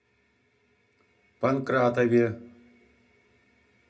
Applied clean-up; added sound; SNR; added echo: none; none; none; reverberation time 0.2 s.